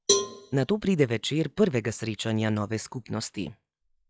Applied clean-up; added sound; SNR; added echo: classical method log-MMSE.